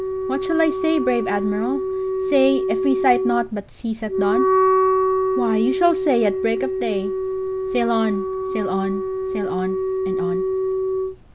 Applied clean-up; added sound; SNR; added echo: none; Wind instrument, woodwind instrument; -1 dB; none.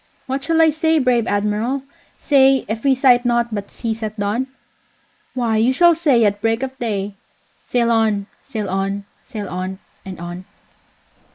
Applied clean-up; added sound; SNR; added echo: neural mask model Resemble Enhance denoiser.